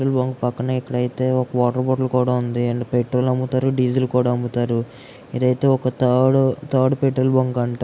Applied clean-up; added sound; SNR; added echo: none; none; none; none.